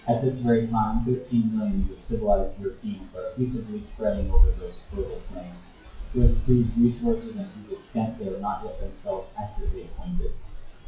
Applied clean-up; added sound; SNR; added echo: classical method WPE with log-MMSE.